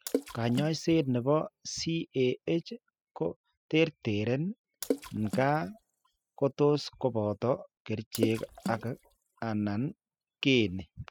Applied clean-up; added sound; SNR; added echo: classical method spectral subtraction.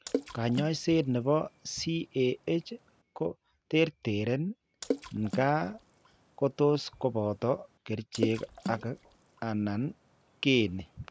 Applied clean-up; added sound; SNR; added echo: none; Water / Splash, splatter; 10 dB; none.